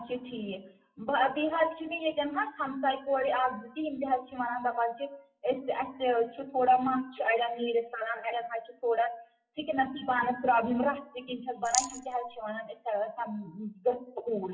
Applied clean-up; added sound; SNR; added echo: classical method WPE with log-MMSE.